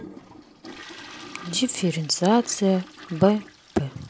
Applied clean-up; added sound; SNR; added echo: none; Toilet flush; 18 dB; none.